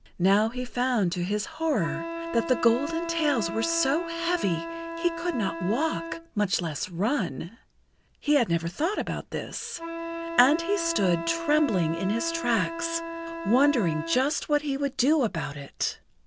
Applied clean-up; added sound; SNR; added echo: none; Wind instrument, woodwind instrument; 9 dB; none.